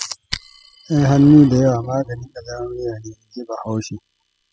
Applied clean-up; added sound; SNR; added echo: classical method spectral subtraction.